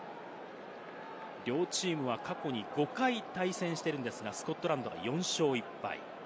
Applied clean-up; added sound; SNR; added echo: none; none; none; none.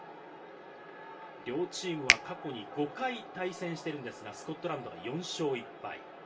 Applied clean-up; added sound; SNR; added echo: none; Finger snapping; -3 dB; reverberation time 0.2 s.